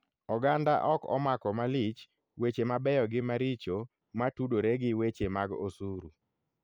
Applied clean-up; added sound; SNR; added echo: none; none; none; none.